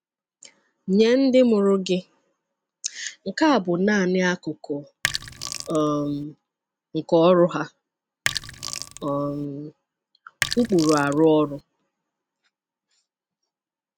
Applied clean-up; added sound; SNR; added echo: none; Sink (filling or washing); 8 dB; none.